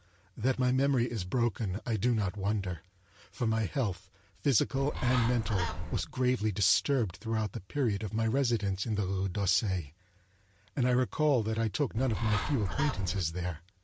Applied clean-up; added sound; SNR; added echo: none; Bird; 3 dB; none.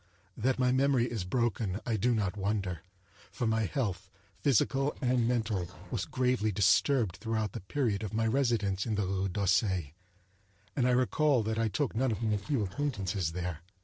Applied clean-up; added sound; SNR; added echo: neural separator model SepFormer DNS4.